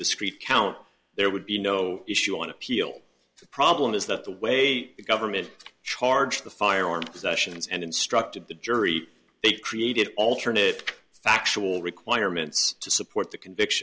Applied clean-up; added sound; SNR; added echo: none; none; none; none.